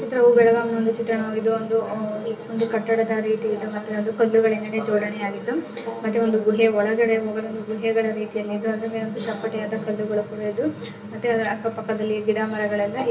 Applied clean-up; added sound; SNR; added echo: none; none; none; reverberation time 0.7 s.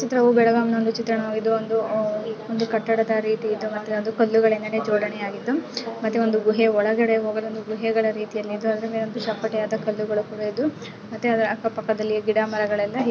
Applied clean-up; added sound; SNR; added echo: none; none; none; none.